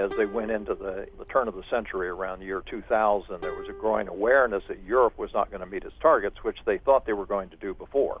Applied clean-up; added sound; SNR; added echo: none; Plucked string instrument + Bird; 17 dB; none.